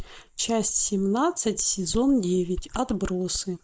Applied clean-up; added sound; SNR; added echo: neural mask model Resemble Enhance denoiser.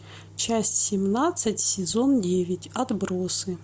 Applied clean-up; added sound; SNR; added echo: none; none; none; none.